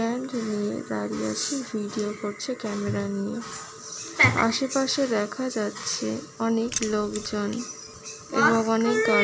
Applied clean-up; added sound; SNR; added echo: none; Keys jangling; 10 dB; none.